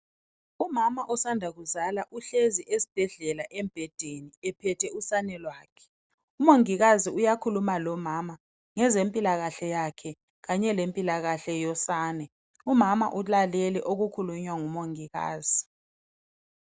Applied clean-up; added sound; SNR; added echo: none; none; none; none.